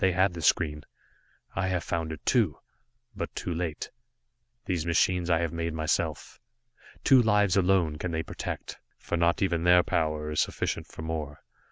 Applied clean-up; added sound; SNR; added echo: none; none; none; none.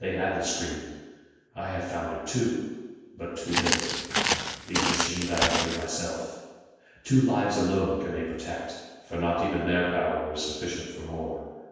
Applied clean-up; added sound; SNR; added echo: none; Walk, footsteps; -2 dB; reverberation time 1.2 s.